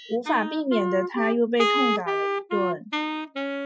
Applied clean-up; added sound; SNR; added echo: classical method Wiener filter.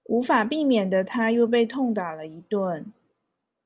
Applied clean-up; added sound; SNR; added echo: none; none; none; none.